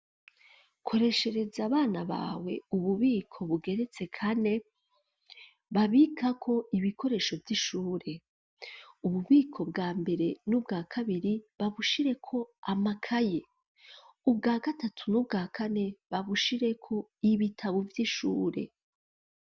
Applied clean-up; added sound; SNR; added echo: none; none; none; none.